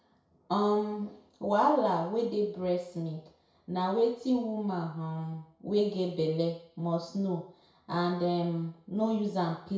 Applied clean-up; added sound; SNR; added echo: none; none; none; reverberation time 0.6 s.